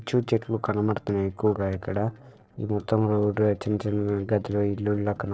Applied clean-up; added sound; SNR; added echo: neural separator model SepFormer DNS4.